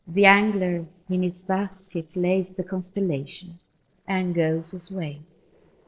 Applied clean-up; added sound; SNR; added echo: neural separator model SepFormer DNS4.